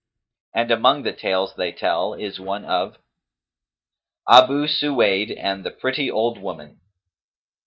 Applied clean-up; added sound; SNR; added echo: neural mask model DeepFilterNet 3.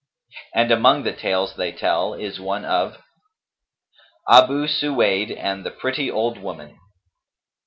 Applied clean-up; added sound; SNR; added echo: none; none; none; none.